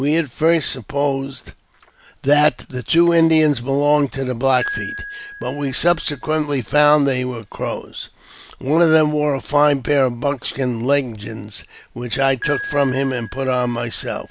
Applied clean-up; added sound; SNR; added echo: none; Piano; 18 dB; none.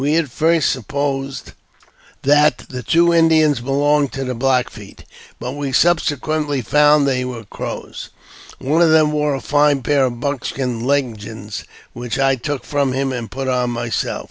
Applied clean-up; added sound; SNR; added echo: none; none; none; none.